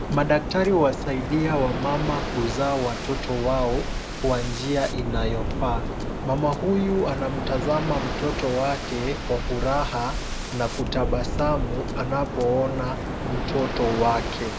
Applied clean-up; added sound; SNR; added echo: none; Waves, surf; 3 dB; none.